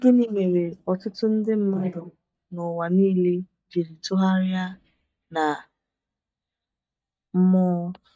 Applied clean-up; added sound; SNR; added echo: neural mask model DeepFilterNet 3.